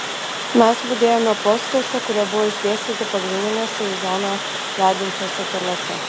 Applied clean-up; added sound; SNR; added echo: none; Water; 5 dB; none.